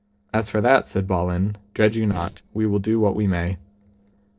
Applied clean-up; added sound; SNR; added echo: neural separator model SepFormer DNS4.